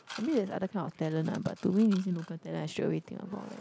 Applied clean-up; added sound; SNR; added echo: none; Mechanisms; 20 dB; none.